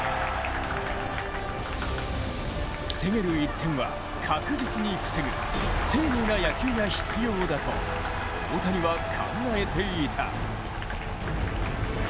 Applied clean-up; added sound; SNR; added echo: none; Applause + Engine; 10 dB; none.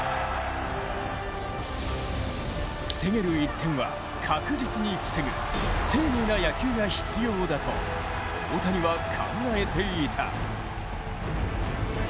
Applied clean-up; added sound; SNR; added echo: none; none; none; none.